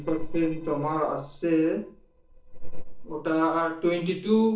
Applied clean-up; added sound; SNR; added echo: neural separator model SepFormer DNS4.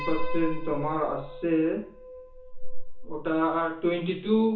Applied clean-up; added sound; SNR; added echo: none; Piano; 2 dB; reverberation time 0.7 s.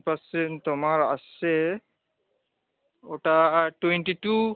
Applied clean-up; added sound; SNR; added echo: none; none; none; none.